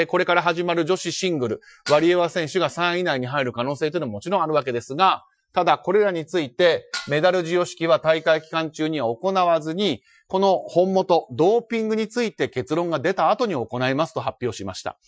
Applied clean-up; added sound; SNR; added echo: classical method Wiener filter.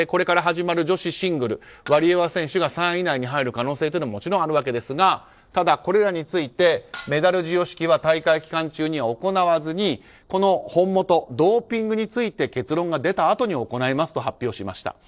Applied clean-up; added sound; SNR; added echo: neural separator model SepFormer DNS4.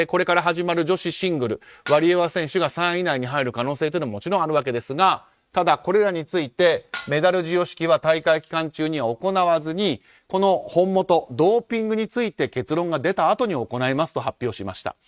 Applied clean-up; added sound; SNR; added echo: neural mask model RNNoise.